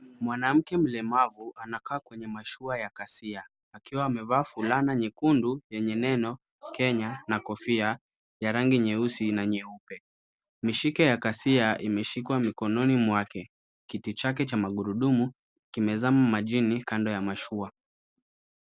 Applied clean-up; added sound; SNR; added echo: none; none; none; none.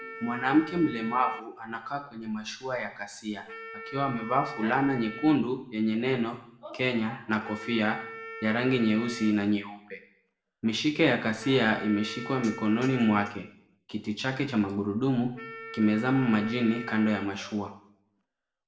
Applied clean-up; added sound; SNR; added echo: none; Wind instrument, woodwind instrument; 15 dB; reverberation time 0.6 s.